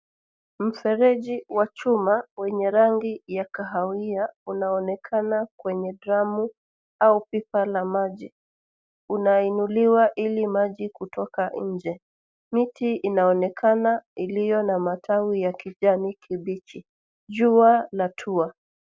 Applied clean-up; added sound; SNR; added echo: none; none; none; none.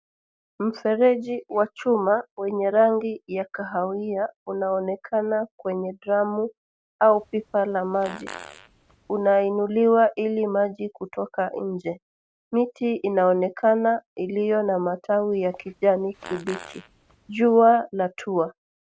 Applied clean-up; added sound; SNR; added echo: none; Fart; 20 dB; none.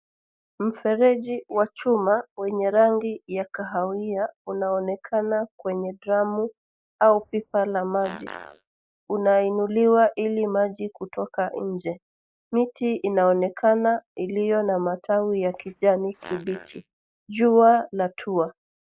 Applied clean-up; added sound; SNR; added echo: neural mask model Resemble Enhance denoiser.